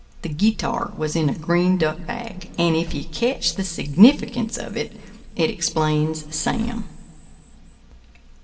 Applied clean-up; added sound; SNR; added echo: none; Vehicle; 16 dB; reverberation time 2.1 s.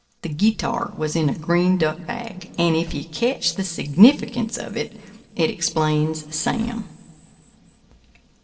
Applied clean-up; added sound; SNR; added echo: neural separator model SepFormer DNS4.